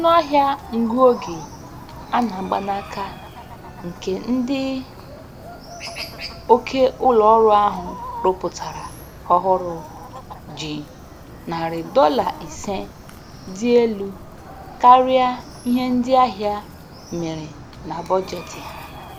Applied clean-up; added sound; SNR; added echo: none; Chicken, rooster + Chicken, rooster; 16 dB; none.